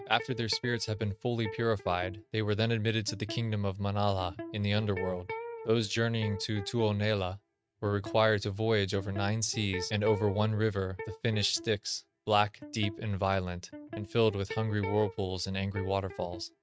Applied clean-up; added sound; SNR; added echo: neural mask model RNNoise.